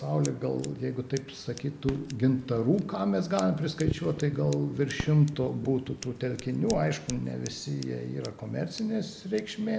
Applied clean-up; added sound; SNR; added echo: none; Scissors + Fireworks; 17 dB; none.